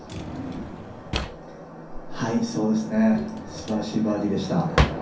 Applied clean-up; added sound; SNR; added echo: none; Drawer open or close; 5 dB; reverberation time 0.6 s.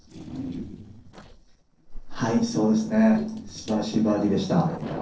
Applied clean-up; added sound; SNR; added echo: neural separator model SepFormer DNS4.